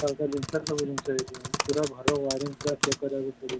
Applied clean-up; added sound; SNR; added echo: none; Typing; 4 dB; none.